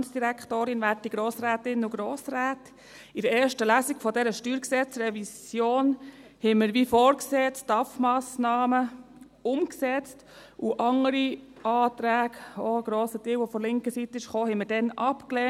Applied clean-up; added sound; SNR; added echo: none; none; none; none.